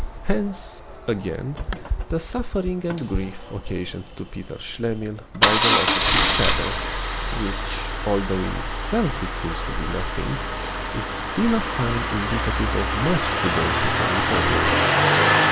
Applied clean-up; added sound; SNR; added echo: none; Engine starting; -3 dB; none.